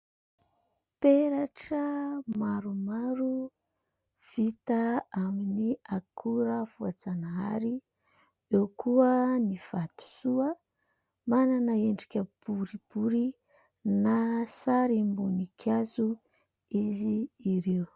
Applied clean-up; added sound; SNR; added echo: none; none; none; none.